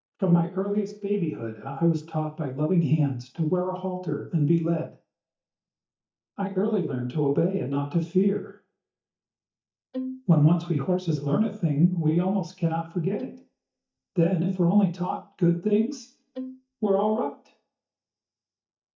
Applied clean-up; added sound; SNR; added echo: neural mask model DeepFilterNet 3.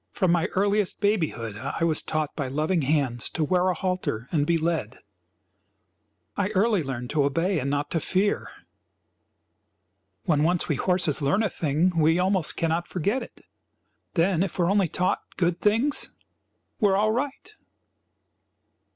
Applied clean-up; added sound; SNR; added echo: none; none; none; none.